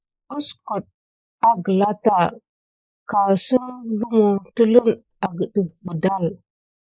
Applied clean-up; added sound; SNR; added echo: neural mask model Resemble Enhance denoiser.